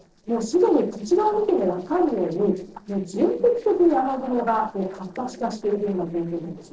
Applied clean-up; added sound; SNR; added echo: neural separator model SepFormer DNS4.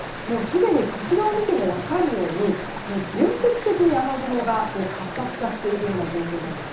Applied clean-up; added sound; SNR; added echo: none; Stream; 10 dB; reverberation time 0.6 s.